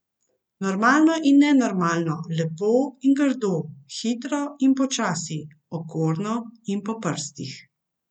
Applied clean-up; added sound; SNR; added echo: none; none; none; none.